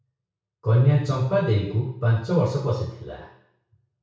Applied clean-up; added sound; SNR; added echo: none; none; none; reverberation time 0.6 s.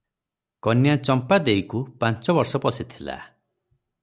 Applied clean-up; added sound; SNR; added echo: none; none; none; none.